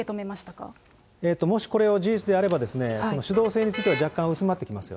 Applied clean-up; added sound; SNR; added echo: none; Motor vehicle (road); 14 dB; none.